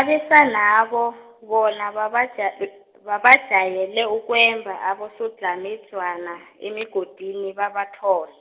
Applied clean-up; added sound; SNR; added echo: none; none; none; none.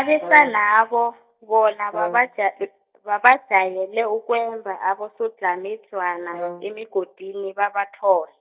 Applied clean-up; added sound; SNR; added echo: neural mask model DeepFilterNet 3.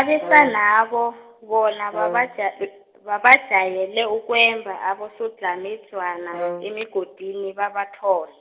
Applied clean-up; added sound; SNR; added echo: none; Brass instrument; 11 dB; none.